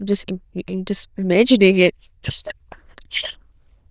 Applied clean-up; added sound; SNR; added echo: neural diffusion model UNIVERSE++.